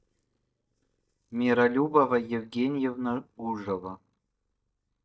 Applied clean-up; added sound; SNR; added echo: neural mask model DeepFilterNet 3.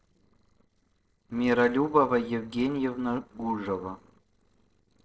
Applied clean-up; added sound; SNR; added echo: neural separator model SepFormer DNS4.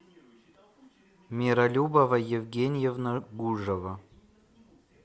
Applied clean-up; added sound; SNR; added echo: none; none; none; none.